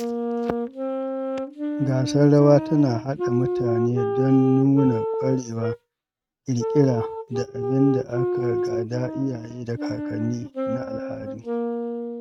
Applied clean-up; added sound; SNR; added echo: neural mask model RNNoise.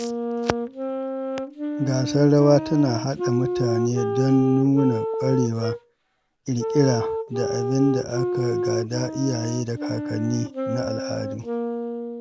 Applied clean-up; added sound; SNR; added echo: none; Wind instrument, woodwind instrument; 4 dB; none.